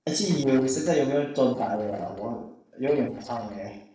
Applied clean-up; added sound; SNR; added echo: neural separator model SepFormer DNS4.